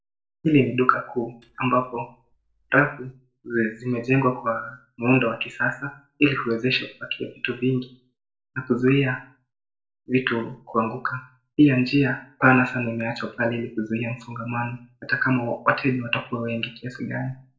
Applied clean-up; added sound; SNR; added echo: neural separator model SepFormer DNS4.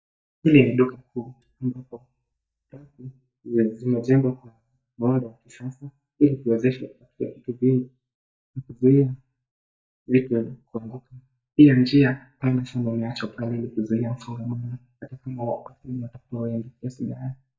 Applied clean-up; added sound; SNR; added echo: neural mask model DeepFilterNet 3.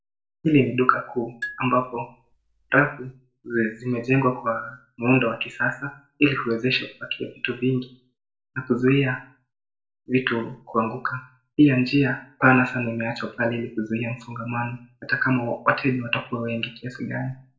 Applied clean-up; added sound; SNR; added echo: none; Marimba, xylophone; 16 dB; reverberation time 0.3 s.